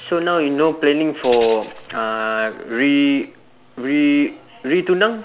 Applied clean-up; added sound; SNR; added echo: none; Tambourine; 18 dB; none.